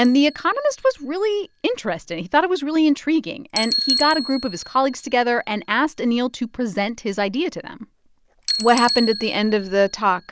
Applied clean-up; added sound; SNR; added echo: none; Bicycle; 9 dB; none.